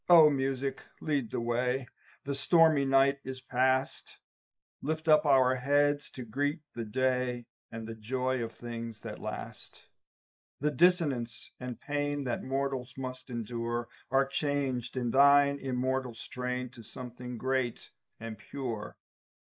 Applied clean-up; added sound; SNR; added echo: neural mask model Resemble Enhance denoiser.